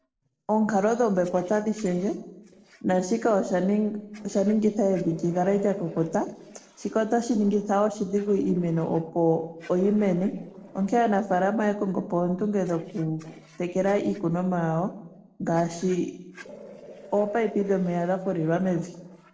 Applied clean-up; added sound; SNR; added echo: neural separator model SepFormer DNS4.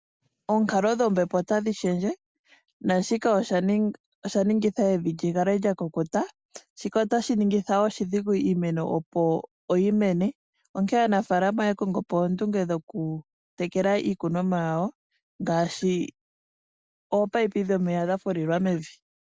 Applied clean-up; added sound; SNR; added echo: none; none; none; none.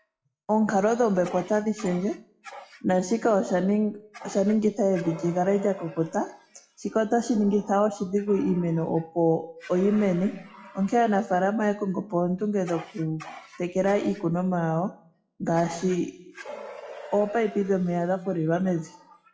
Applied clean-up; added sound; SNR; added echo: classical method WPE with log-MMSE.